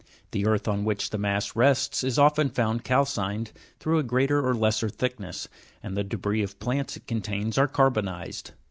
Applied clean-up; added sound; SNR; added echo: none; none; none; none.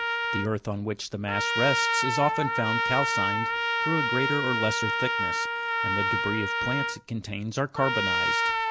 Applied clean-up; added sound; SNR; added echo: none; Trumpet; -3 dB; none.